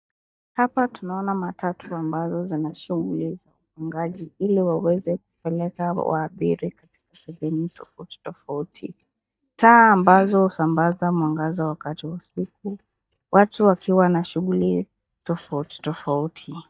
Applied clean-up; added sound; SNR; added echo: neural mask model DeepFilterNet 3.